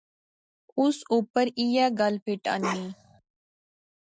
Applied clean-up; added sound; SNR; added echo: none; Bark; 8 dB; none.